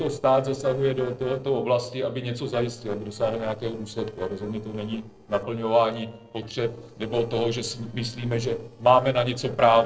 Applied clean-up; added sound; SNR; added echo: neural separator model SepFormer DNS4.